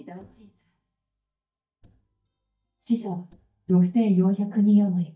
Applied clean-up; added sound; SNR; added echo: neural mask model DeepFilterNet 3.